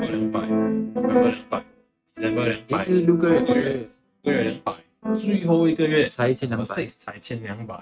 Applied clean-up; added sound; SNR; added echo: neural mask model RNNoise.